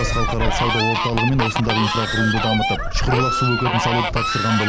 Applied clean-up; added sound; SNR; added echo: none; Fowl; -1 dB; none.